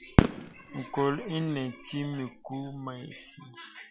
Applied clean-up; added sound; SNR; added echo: none; Fireworks; -2 dB; none.